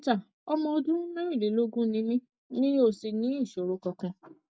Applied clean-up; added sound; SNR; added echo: none; none; none; none.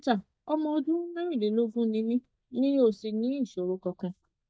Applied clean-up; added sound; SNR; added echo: neural mask model DeepFilterNet 3.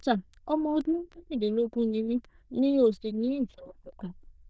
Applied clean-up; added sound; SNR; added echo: neural diffusion model UNIVERSE++.